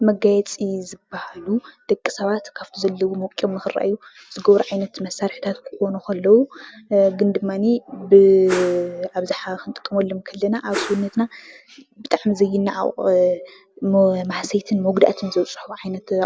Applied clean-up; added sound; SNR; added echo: none; Whoosh, swoosh, swish; 11 dB; none.